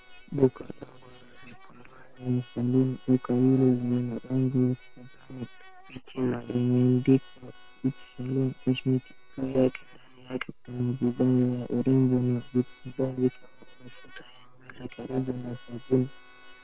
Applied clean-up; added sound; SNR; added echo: neural separator model SepFormer WHAM!.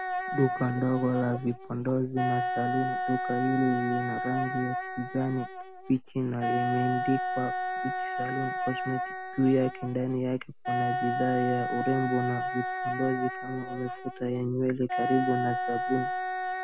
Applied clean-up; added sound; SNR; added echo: none; Wind instrument, woodwind instrument; 3 dB; none.